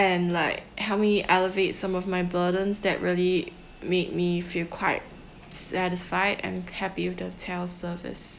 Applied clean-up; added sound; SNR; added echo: none; none; none; none.